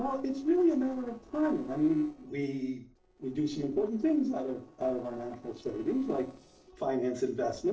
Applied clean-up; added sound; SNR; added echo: neural separator model SepFormer DNS4.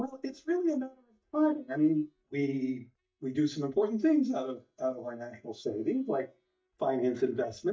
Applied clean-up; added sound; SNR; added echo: neural mask model DeepFilterNet 3.